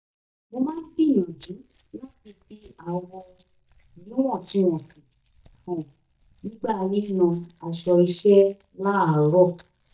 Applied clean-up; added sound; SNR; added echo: neural mask model DeepFilterNet 3.